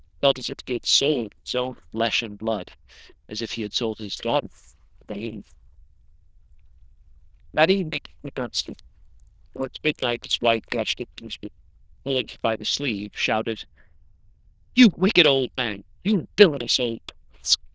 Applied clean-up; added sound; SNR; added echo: neural diffusion model UNIVERSE++.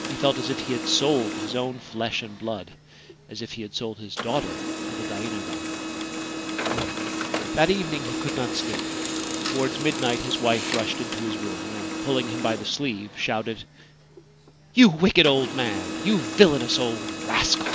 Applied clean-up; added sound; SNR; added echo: none; Printer; 5 dB; none.